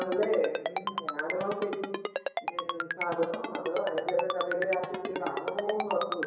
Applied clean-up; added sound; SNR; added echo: none; Ringtone; 3 dB; reverberation time 1.0 s.